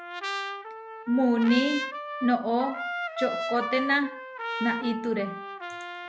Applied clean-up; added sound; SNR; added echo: none; Trumpet; 6 dB; none.